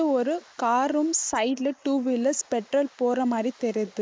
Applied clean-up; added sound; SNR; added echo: neural mask model Resemble Enhance denoiser.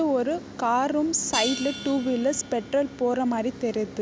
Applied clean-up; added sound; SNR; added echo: none; Hi-hat; 13 dB; none.